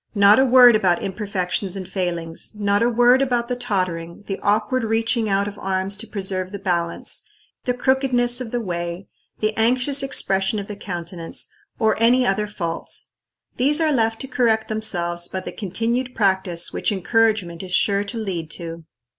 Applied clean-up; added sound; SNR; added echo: none; none; none; none.